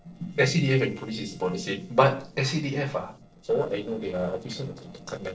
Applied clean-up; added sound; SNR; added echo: neural separator model SepFormer DNS4.